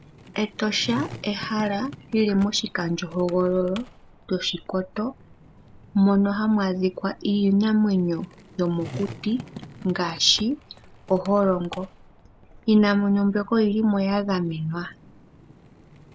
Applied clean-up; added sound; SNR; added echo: none; Skateboard; 19 dB; none.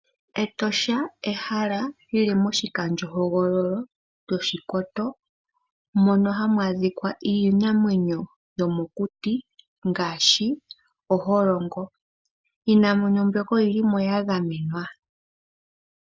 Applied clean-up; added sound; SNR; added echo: none; none; none; none.